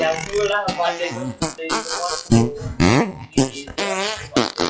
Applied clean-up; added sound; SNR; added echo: classical method WPE with log-MMSE.